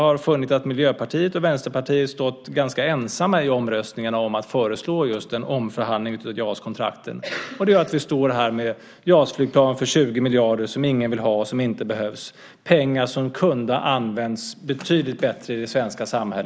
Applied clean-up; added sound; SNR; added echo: none; none; none; none.